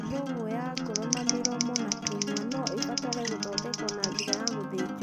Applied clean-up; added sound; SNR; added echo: none; Scissors + Acoustic guitar; -2 dB; none.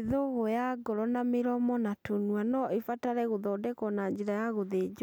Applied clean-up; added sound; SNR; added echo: none; none; none; none.